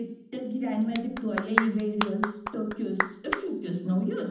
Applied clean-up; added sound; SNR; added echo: none; Clapping; 4 dB; reverberation time 0.8 s.